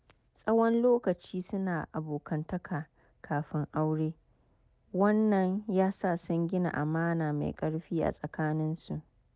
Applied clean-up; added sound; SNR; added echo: none; none; none; none.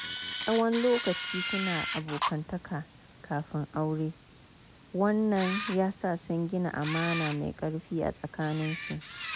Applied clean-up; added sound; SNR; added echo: none; Camera; 8 dB; none.